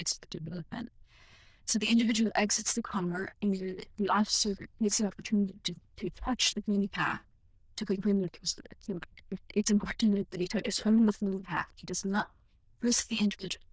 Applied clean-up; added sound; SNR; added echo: neural diffusion model UNIVERSE++.